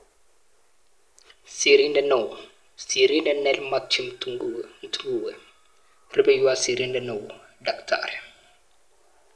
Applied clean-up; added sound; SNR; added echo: none; none; none; none.